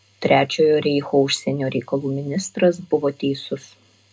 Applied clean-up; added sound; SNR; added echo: none; none; none; reverberation time 0.2 s.